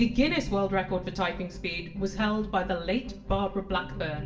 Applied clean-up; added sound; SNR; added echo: none; none; none; reverberation time 0.3 s.